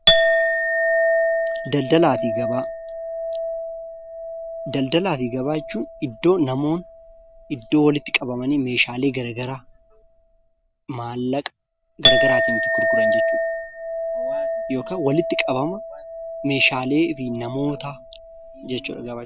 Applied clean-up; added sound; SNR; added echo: none; Chink, clink; 0 dB; none.